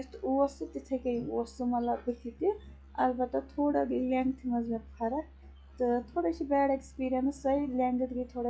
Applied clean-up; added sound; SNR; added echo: classical method log-MMSE.